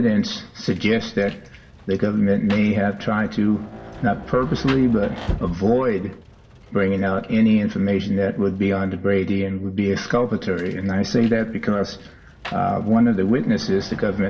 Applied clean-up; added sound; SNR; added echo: none; Rain; 17 dB; reverberation time 0.1 s.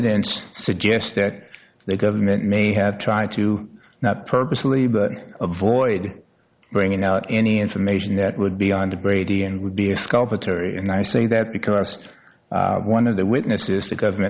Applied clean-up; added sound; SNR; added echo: none; none; none; none.